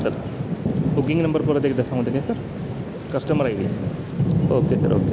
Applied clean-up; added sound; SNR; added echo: none; Thunder / Rain; 0 dB; none.